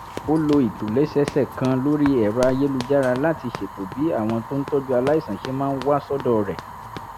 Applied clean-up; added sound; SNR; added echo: none; Run + Fire; 13 dB; none.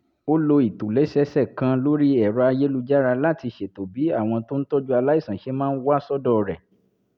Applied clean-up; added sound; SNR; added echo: none; none; none; none.